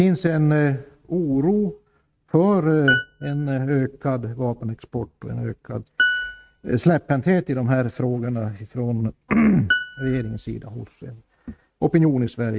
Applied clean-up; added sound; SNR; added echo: neural mask model RNNoise.